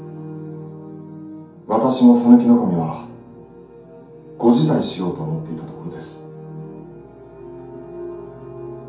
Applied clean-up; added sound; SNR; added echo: none; none; none; reverberation time 0.6 s.